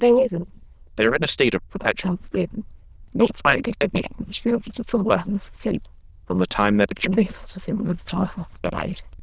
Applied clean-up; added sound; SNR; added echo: neural diffusion model UNIVERSE++.